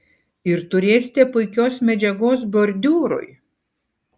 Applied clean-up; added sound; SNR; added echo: none; none; none; none.